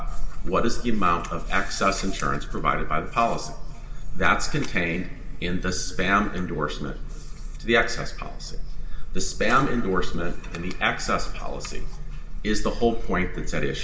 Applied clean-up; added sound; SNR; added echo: none; none; none; reverberation time 2.0 s.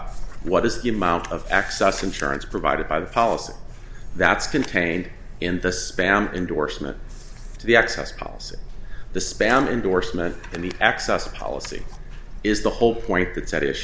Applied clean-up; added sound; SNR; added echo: none; none; none; none.